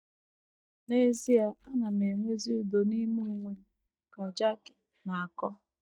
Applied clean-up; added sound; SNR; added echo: neural mask model DeepFilterNet 3.